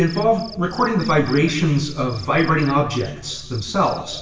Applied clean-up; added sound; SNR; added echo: none; Cricket; 18 dB; reverberation time 1.0 s.